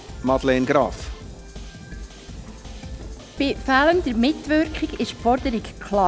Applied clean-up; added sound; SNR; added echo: none; Drum kit; 13 dB; none.